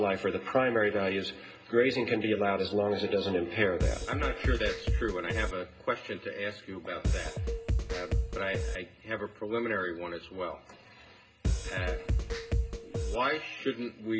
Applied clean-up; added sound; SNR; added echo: none; Drum kit; -1 dB; reverberation time 0.2 s.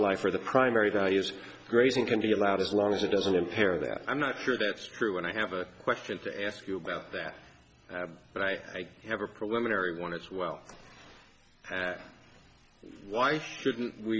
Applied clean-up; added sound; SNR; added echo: none; none; none; none.